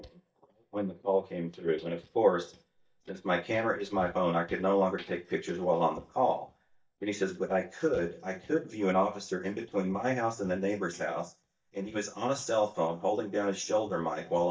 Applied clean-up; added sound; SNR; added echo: neural mask model DeepFilterNet 3.